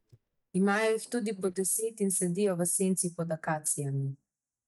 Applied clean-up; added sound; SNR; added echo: neural mask model DeepFilterNet 3.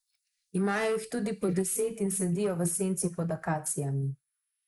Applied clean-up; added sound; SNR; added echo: neural mask model Resemble Enhance denoiser.